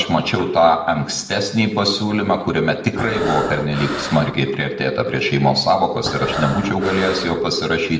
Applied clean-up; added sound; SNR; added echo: none; Breathing; 8 dB; reverberation time 0.8 s.